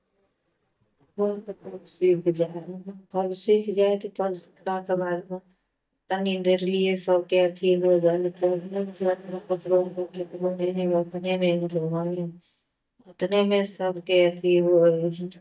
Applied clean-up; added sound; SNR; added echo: neural mask model DeepFilterNet 3.